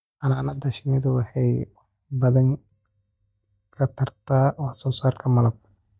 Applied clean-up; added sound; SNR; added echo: neural mask model DeepFilterNet 3.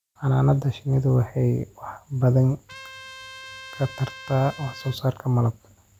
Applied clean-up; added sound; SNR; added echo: none; Trumpet; 18 dB; none.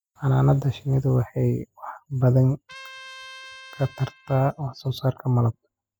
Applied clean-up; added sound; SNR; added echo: classical method spectral subtraction.